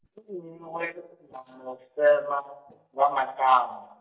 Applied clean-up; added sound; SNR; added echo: neural mask model DeepFilterNet 3.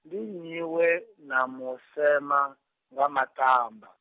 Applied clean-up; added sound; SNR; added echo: none; none; none; none.